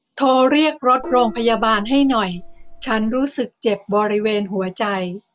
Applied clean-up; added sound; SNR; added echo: none; Gong; 14 dB; none.